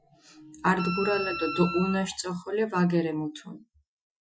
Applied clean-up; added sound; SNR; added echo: classical method Wiener filter.